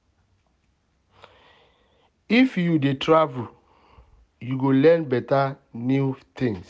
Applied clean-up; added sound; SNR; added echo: none; none; none; none.